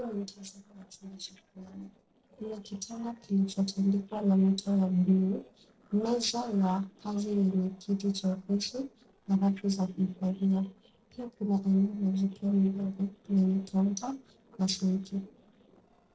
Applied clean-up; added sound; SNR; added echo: neural separator model SepFormer DNS4.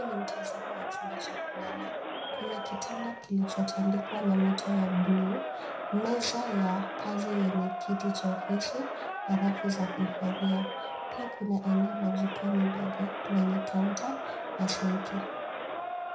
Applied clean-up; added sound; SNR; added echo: none; Crowd; 5 dB; reverberation time 0.5 s.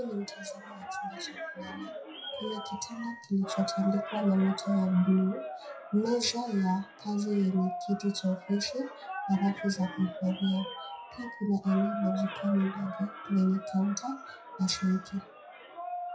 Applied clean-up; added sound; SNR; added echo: classical method WPE with log-MMSE.